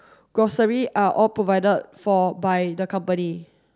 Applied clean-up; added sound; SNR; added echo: none; none; none; none.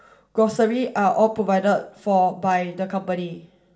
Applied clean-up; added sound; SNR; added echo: none; none; none; reverberation time 0.5 s.